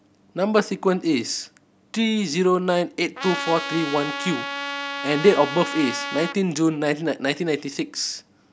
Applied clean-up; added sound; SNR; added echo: none; Trumpet; 7 dB; none.